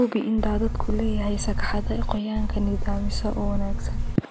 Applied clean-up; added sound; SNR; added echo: none; Buzz; -2 dB; none.